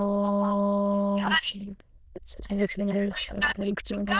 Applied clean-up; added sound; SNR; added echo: neural diffusion model UNIVERSE++.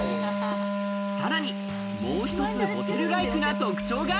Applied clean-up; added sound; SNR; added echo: none; Wind instrument, woodwind instrument; 0 dB; none.